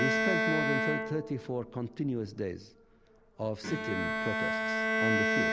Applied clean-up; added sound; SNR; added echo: none; Bowed string instrument; -3 dB; none.